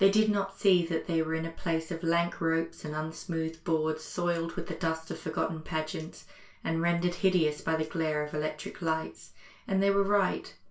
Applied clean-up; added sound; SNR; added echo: none; none; none; reverberation time 0.3 s.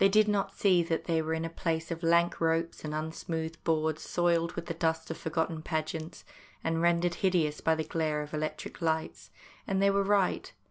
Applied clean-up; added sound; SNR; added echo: none; none; none; none.